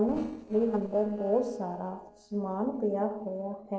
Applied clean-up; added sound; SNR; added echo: neural separator model SepFormer DNS4.